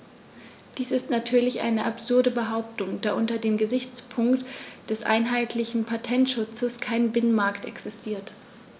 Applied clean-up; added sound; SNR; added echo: none; none; none; none.